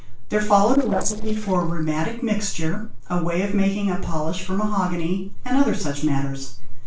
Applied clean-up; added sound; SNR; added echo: neural separator model SepFormer DNS4.